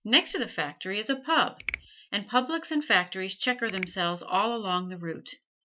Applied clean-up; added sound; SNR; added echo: neural mask model Resemble Enhance denoiser.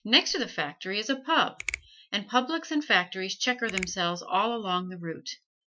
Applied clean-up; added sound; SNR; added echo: classical method Wiener filter.